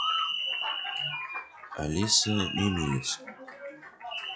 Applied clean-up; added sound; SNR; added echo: classical method log-MMSE.